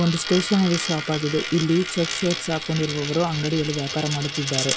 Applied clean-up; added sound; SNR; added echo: none; Coin (dropping); 7 dB; none.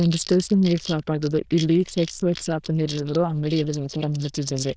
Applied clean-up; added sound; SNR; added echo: neural diffusion model UNIVERSE++.